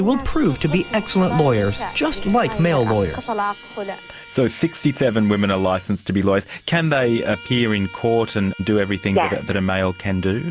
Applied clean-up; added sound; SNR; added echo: none; Bowed string instrument + Chime; 19 dB; none.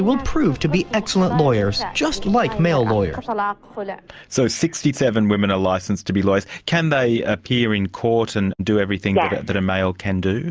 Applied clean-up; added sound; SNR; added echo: none; none; none; none.